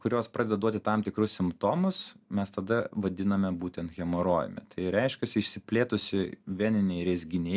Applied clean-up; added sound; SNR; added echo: none; none; none; none.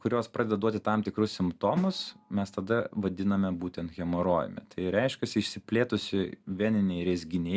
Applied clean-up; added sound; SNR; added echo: none; Drum; 18 dB; none.